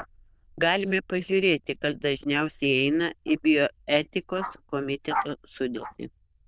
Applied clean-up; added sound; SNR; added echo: neural diffusion model UNIVERSE++.